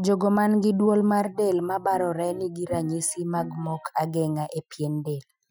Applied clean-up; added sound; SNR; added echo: classical method Wiener filter.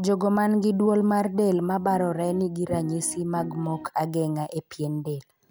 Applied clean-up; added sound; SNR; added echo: none; Piano; 14 dB; none.